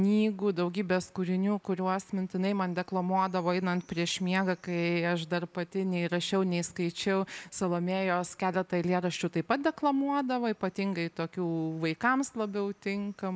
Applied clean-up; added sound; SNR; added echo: none; none; none; none.